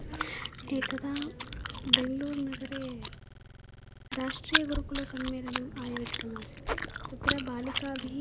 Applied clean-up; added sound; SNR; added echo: none; Chewing, mastication; -5 dB; none.